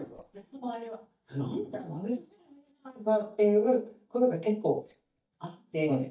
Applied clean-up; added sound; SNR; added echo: neural mask model DeepFilterNet 3.